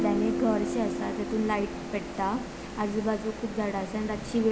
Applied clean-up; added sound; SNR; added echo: none; Guitar; 6 dB; none.